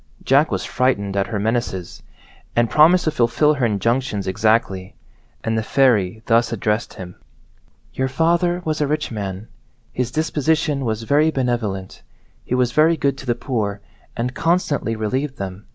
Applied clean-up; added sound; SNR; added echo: none; none; none; none.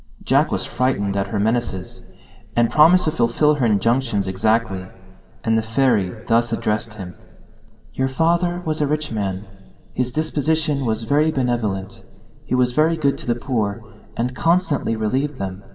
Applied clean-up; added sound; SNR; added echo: none; none; none; reverberation time 1.9 s.